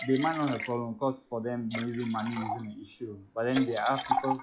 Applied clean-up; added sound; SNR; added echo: classical method log-MMSE.